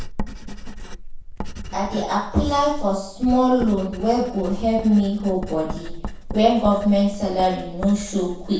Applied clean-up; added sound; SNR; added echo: none; Writing; 10 dB; reverberation time 0.6 s.